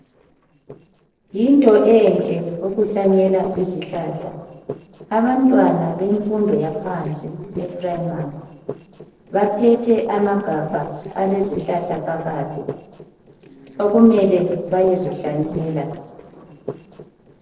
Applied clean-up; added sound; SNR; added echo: neural separator model SepFormer DNS4.